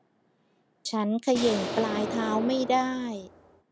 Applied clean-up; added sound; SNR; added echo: none; Explosion; 6 dB; none.